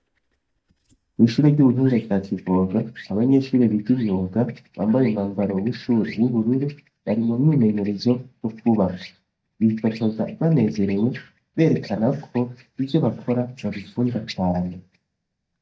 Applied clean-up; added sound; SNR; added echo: neural mask model DeepFilterNet 3.